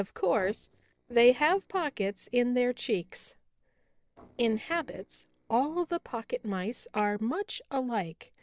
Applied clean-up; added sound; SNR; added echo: neural separator model SepFormer DNS4.